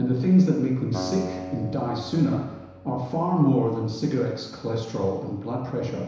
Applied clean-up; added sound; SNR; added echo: none; Acoustic guitar; 16 dB; reverberation time 1.0 s.